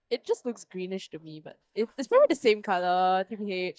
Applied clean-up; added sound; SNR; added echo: neural mask model DeepFilterNet 3.